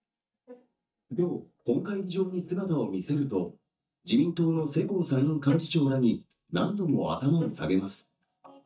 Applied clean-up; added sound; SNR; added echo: neural mask model DeepFilterNet 3.